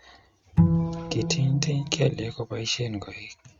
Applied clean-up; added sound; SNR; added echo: neural mask model RNNoise.